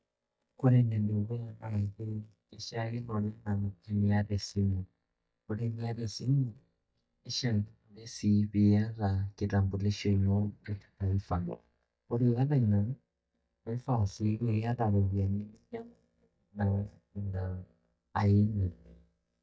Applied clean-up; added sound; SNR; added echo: neural mask model DeepFilterNet 3.